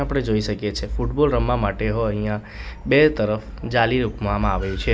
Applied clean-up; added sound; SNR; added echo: none; none; none; none.